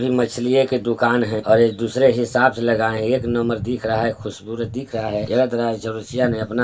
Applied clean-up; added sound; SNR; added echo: none; none; none; reverberation time 0.2 s.